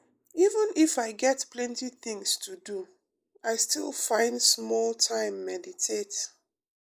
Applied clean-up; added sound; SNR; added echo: neural mask model Resemble Enhance denoiser.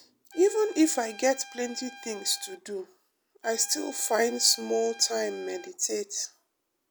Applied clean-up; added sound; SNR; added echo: none; Trumpet; 19 dB; none.